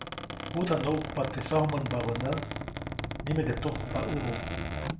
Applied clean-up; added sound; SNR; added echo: none; Squeak; 4 dB; reverberation time 0.4 s.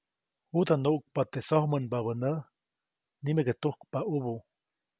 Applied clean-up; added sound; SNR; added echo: none; none; none; none.